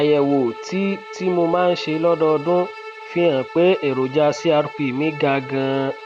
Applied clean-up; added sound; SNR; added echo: none; Bowed string instrument; 15 dB; none.